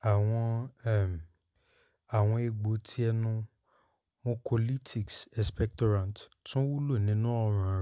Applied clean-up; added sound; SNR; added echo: none; none; none; none.